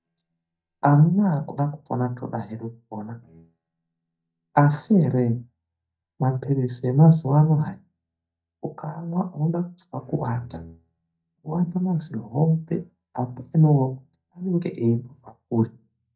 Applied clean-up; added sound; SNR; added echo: neural mask model DeepFilterNet 3.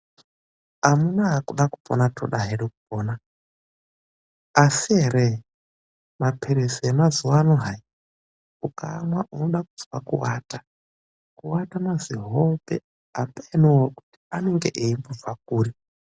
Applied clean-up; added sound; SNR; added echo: none; none; none; none.